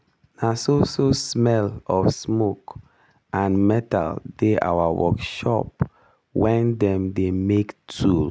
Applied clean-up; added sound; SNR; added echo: none; none; none; none.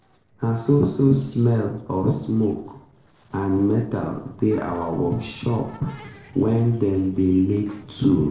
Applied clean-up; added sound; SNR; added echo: neural separator model SepFormer DNS4.